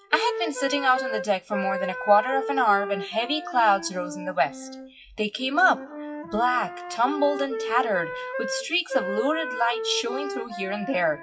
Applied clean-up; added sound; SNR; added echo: classical method WPE with log-MMSE.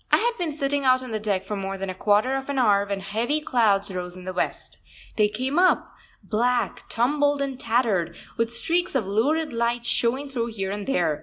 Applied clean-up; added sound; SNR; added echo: none; none; none; none.